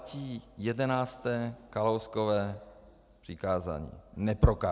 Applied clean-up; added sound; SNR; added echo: none; none; none; none.